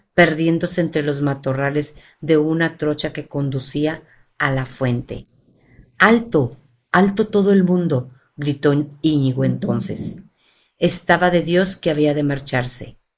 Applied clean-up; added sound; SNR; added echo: neural mask model Resemble Enhance denoiser.